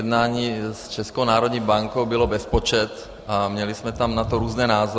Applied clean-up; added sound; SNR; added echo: none; none; none; none.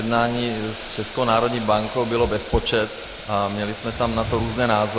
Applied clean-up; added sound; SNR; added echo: none; Boiling; 11 dB; none.